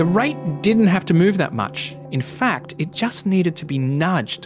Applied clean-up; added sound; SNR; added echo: none; Electric guitar / Strum; 17 dB; none.